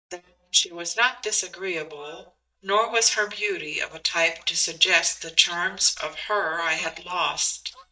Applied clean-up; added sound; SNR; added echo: neural mask model DeepFilterNet 3.